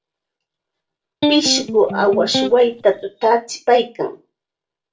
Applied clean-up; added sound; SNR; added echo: none; Electric guitar; 3 dB; reverberation time 0.2 s.